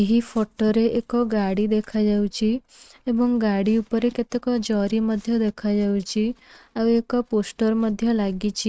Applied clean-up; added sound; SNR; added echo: neural mask model RNNoise.